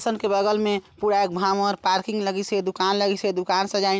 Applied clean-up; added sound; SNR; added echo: none; none; none; none.